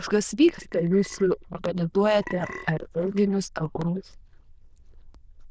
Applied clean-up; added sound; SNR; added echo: neural diffusion model UNIVERSE++.